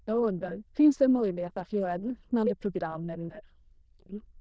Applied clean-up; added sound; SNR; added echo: neural diffusion model UNIVERSE++.